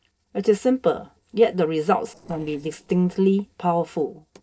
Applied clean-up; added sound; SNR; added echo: neural separator model SepFormer DNS4.